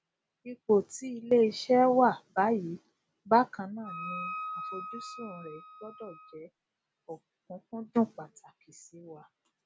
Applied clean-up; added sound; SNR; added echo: none; Wind instrument, woodwind instrument; 11 dB; none.